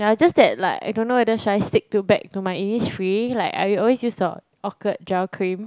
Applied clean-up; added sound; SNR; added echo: none; none; none; none.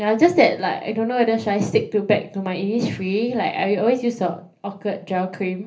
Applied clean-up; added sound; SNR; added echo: none; none; none; reverberation time 0.3 s.